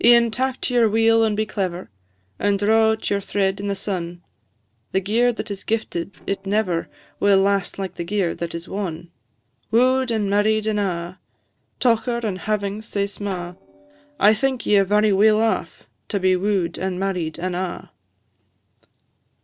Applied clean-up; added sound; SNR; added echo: neural separator model SepFormer DNS4.